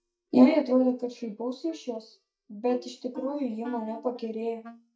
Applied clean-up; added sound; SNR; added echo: neural mask model DeepFilterNet 3.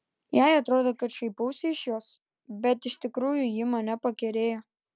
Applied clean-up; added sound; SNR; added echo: none; none; none; none.